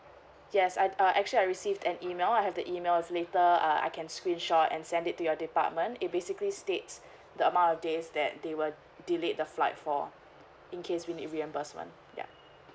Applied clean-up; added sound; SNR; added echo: none; none; none; none.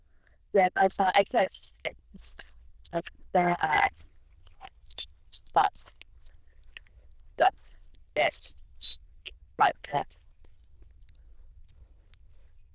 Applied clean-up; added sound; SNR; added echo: neural diffusion model UNIVERSE++.